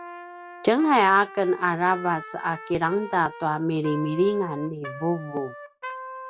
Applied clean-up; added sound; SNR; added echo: none; Trumpet; 15 dB; none.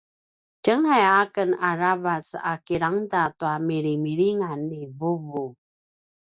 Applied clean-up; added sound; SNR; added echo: none; none; none; none.